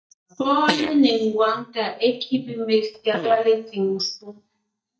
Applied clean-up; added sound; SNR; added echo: neural mask model DeepFilterNet 3.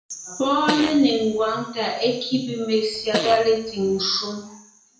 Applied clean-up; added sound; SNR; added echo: none; Fart; 8 dB; reverberation time 0.5 s.